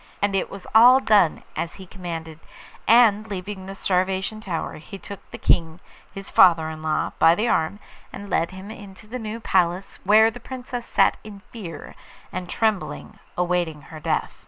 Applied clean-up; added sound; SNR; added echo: none; none; none; none.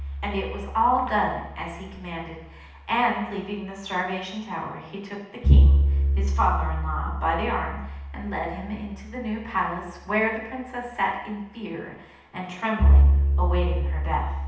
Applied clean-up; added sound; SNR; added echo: none; Bowed string instrument; -4 dB; reverberation time 0.8 s.